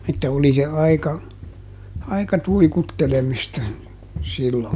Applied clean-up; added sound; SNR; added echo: none; Walk, footsteps; 14 dB; none.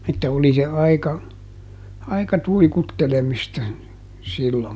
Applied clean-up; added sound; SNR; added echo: none; none; none; none.